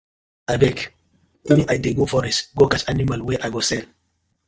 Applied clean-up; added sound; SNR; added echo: neural mask model DeepFilterNet 3.